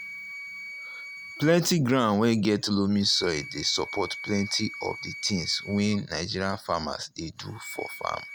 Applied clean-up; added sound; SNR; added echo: none; Wind instrument, woodwind instrument; 14 dB; none.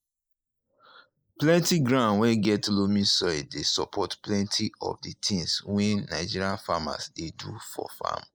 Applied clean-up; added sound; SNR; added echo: neural mask model Resemble Enhance denoiser.